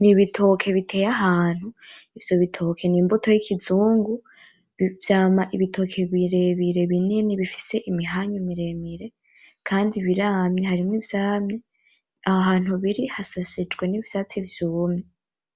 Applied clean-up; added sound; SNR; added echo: none; none; none; none.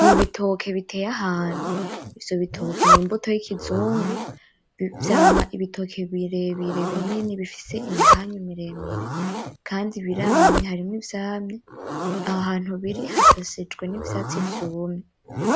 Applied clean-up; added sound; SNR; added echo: none; Zipper (clothing); -3 dB; none.